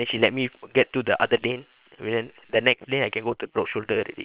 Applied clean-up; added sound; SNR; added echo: neural separator model SepFormer WHAM!.